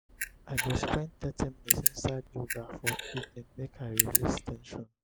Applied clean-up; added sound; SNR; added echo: none; Camera; -2 dB; none.